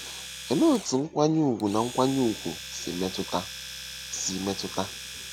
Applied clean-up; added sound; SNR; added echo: none; Domestic sounds, home sounds; 12 dB; none.